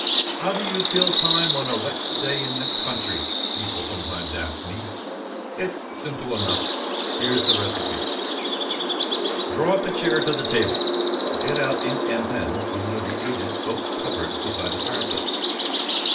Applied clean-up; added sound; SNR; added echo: none; Bird vocalization, bird call, bird song; -4 dB; reverberation time 0.3 s.